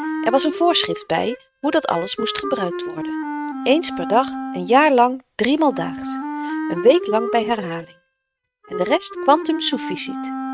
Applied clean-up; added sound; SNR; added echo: neural mask model RNNoise.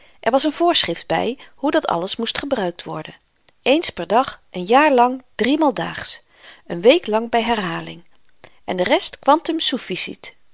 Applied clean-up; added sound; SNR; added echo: none; none; none; none.